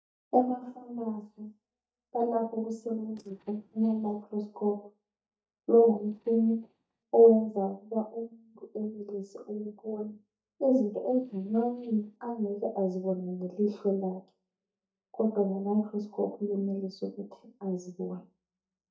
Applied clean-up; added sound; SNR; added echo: neural mask model DeepFilterNet 3.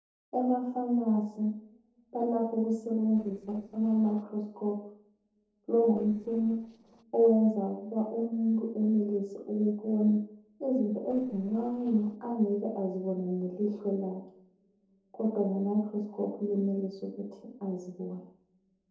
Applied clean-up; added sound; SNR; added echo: neural separator model SepFormer DNS4.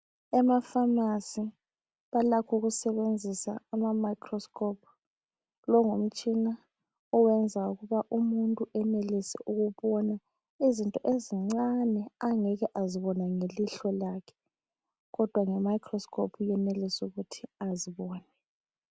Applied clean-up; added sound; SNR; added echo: none; none; none; none.